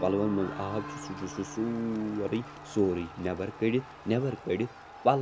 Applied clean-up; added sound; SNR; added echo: none; Acoustic guitar + Crowd; 12 dB; none.